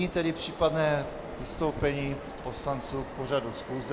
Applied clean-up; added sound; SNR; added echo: none; Bird vocalization, bird call, bird song; 10 dB; none.